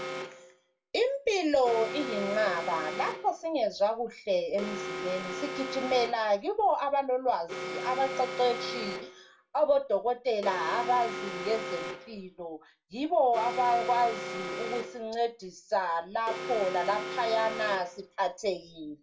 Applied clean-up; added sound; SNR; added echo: none; Alarm; 9 dB; reverberation time 0.2 s.